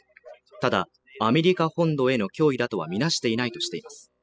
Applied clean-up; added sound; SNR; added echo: classical method spectral subtraction.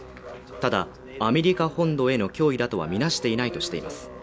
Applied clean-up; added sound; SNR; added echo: none; Musical instrument; 18 dB; none.